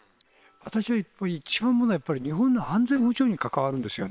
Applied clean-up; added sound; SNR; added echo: neural separator model SepFormer WHAM!.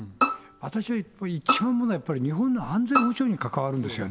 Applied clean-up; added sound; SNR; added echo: none; Bowed string instrument; 3 dB; none.